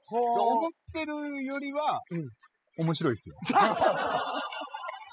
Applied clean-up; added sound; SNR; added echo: classical method spectral subtraction.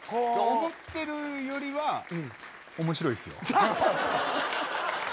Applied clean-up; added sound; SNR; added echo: none; Applause + Tambourine; 17 dB; none.